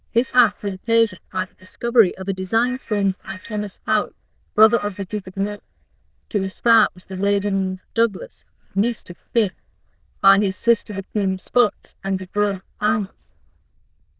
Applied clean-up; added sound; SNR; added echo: neural diffusion model UNIVERSE++.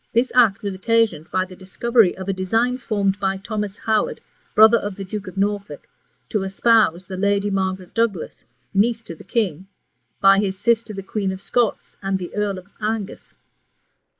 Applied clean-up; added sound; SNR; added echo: neural mask model Resemble Enhance denoiser.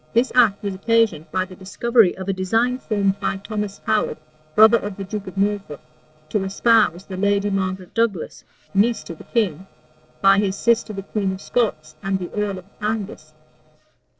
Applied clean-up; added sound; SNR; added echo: neural separator model SepFormer DNS4.